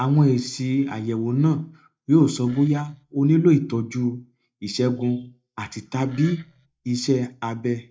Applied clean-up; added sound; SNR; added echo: neural mask model DeepFilterNet 3.